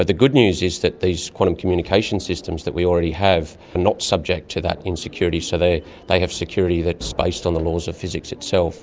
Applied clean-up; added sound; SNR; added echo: none; none; none; none.